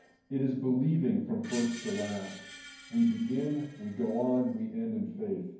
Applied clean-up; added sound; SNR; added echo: none; Screech; 19 dB; reverberation time 0.9 s.